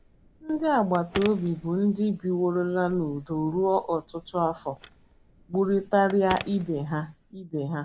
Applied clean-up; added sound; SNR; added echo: none; Telephone; 17 dB; none.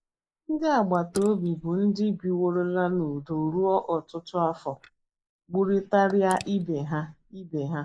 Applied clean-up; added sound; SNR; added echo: neural mask model Resemble Enhance denoiser.